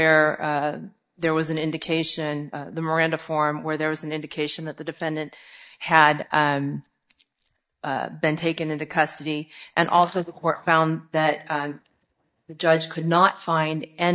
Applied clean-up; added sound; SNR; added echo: neural mask model DeepFilterNet 3.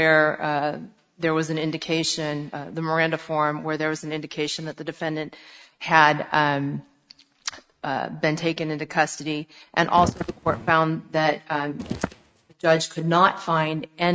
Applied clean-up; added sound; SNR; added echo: neural mask model RNNoise.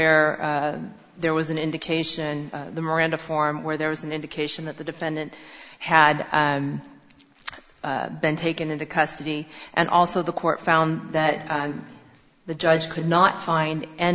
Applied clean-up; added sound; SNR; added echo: none; none; none; none.